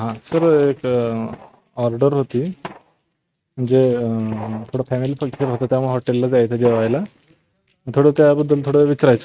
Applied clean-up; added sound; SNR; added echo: neural mask model RNNoise.